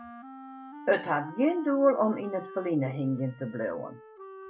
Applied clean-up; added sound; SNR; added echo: none; Wind instrument, woodwind instrument; 16 dB; none.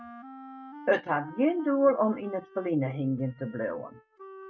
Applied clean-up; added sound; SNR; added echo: neural mask model RNNoise.